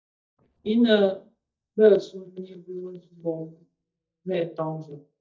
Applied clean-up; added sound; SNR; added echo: neural mask model DeepFilterNet 3.